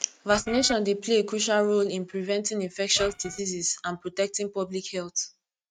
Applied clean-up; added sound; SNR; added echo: neural mask model RNNoise.